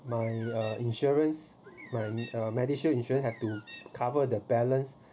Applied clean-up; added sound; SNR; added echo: none; Bird; 20 dB; none.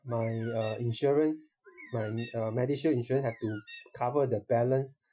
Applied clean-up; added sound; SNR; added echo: classical method Wiener filter.